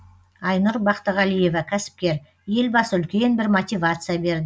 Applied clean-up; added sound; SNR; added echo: none; none; none; none.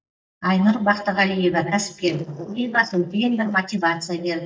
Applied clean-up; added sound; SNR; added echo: neural mask model DeepFilterNet 3.